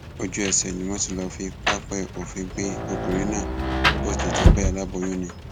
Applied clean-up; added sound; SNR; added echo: none; Rain; -4 dB; none.